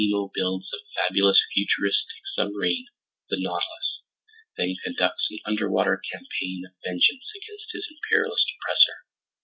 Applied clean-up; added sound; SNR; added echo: none; none; none; none.